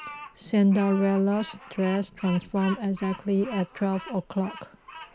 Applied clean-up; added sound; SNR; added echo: none; Bird vocalization, bird call, bird song; 16 dB; none.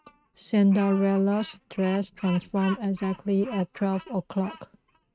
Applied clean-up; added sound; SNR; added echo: neural mask model RNNoise.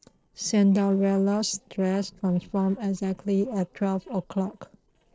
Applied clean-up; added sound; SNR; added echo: neural separator model SepFormer DNS4.